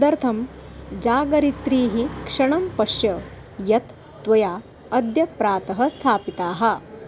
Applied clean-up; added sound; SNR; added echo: none; none; none; none.